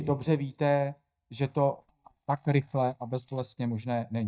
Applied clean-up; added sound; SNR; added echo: neural mask model DeepFilterNet 3.